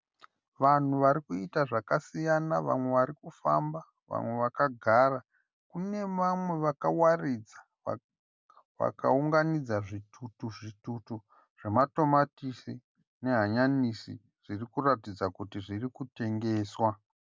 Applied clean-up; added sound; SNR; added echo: none; none; none; none.